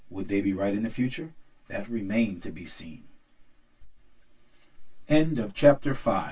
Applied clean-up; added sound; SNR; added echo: none; none; none; reverberation time 0.1 s.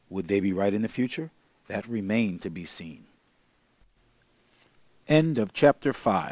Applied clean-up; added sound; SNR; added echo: none; none; none; none.